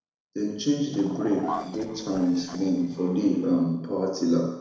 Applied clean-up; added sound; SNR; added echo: neural separator model SepFormer DNS4.